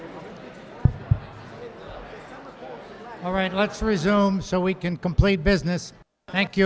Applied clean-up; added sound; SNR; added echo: none; none; none; none.